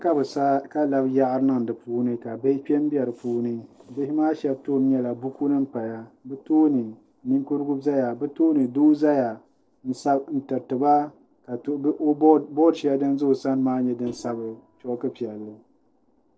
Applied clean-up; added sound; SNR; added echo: neural separator model SepFormer DNS4.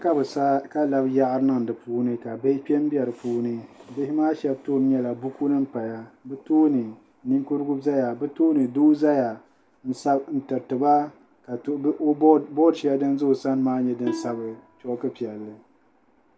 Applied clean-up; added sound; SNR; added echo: none; Plucked string instrument; 12 dB; none.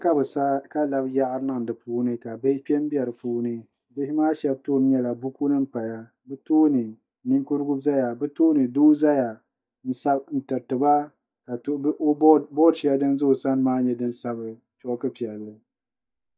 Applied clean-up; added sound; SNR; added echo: neural mask model DeepFilterNet 3.